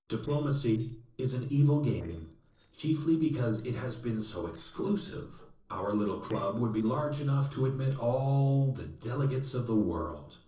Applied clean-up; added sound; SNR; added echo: neural separator model SepFormer DNS4.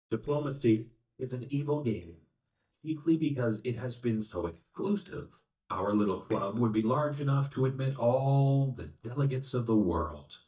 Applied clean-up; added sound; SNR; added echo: neural mask model DeepFilterNet 3.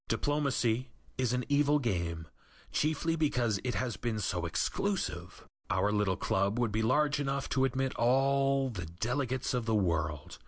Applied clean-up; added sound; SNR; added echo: none; none; none; none.